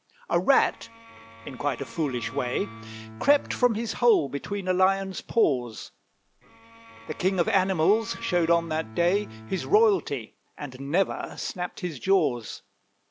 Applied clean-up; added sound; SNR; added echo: none; Bowed string instrument + Bowed string instrument; 17 dB; none.